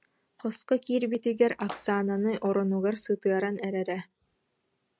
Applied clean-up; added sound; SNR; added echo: none; Splash, splatter; 19 dB; none.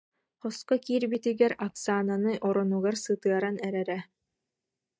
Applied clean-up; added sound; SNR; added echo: neural mask model DeepFilterNet 3.